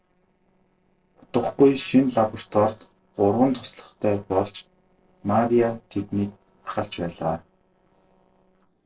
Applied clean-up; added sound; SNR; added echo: neural separator model SepFormer DNS4.